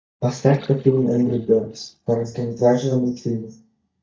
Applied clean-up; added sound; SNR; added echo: neural mask model DeepFilterNet 3.